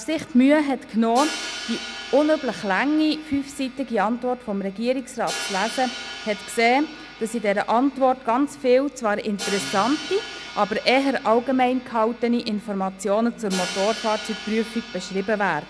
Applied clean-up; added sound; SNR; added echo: none; Crash cymbal; 13 dB; none.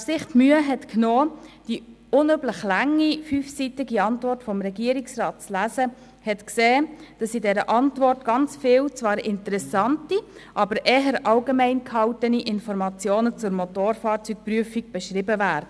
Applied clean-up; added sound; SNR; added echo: none; none; none; none.